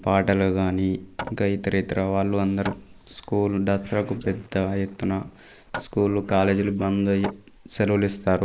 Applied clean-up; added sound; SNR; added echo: neural mask model Resemble Enhance denoiser.